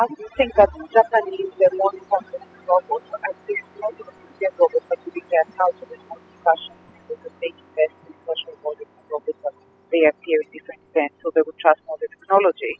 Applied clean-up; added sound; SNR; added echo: classical method spectral subtraction.